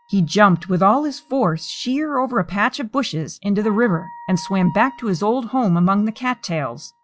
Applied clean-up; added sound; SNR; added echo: classical method log-MMSE.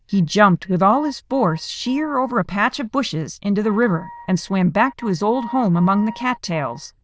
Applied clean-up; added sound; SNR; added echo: neural diffusion model UNIVERSE++.